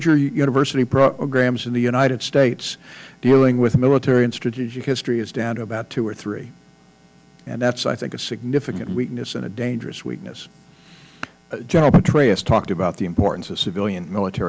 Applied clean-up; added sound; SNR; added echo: none; none; none; none.